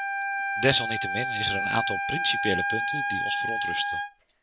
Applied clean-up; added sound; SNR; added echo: none; Wind instrument, woodwind instrument; -2 dB; none.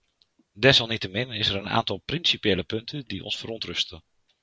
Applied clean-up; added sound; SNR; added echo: none; none; none; none.